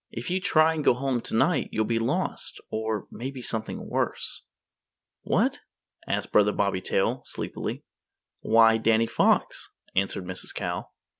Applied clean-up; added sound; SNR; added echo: none; none; none; none.